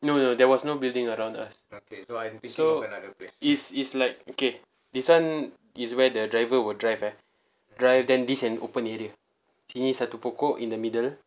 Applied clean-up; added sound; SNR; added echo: none; none; none; none.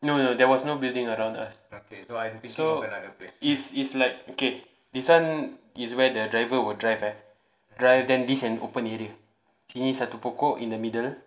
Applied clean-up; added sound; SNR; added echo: none; none; none; reverberation time 0.6 s.